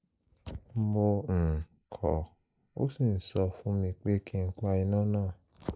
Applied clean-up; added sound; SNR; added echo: neural mask model Resemble Enhance denoiser.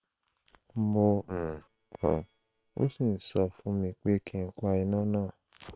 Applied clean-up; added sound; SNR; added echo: neural separator model SepFormer WHAM!.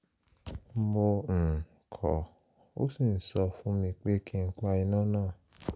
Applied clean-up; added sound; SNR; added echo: none; none; none; none.